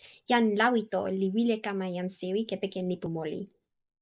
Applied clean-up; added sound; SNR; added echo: neural mask model Resemble Enhance denoiser.